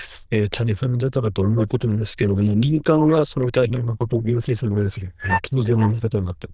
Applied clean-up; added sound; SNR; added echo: neural diffusion model UNIVERSE++.